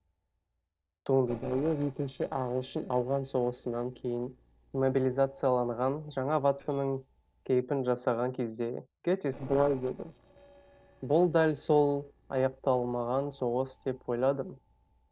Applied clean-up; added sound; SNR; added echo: neural separator model SepFormer DNS4.